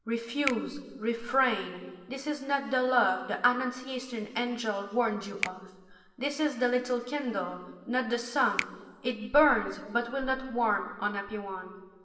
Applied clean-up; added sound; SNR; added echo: none; Finger snapping; 13 dB; reverberation time 1.4 s.